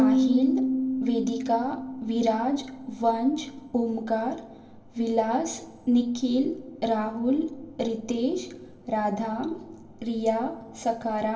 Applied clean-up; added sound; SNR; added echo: none; Piano; 5 dB; reverberation time 0.3 s.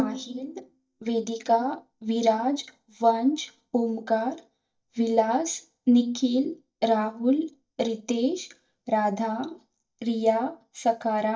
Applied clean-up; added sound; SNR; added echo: neural mask model DeepFilterNet 3.